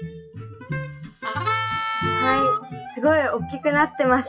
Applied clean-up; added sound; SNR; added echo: classical method WPE with log-MMSE.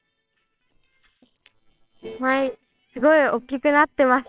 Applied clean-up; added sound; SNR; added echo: neural separator model SepFormer WHAMR!.